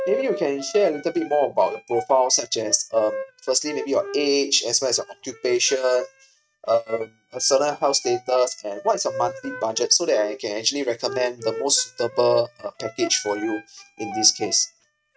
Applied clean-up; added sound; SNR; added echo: neural mask model RNNoise.